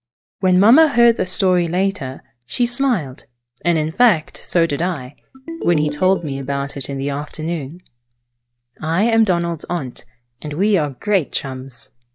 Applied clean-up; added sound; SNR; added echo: neural mask model DeepFilterNet 3.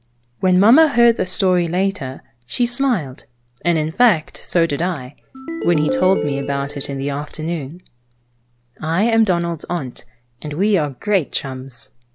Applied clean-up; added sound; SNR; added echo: none; Ringtone; 5 dB; none.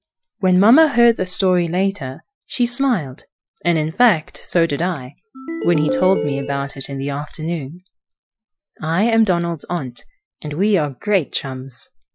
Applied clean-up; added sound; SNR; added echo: classical method Wiener filter.